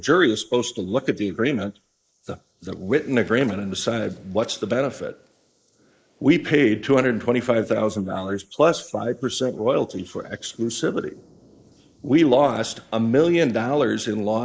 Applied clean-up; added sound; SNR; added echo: neural mask model Resemble Enhance denoiser.